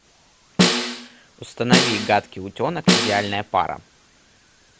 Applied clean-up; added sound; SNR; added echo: none; Snare drum; -4 dB; none.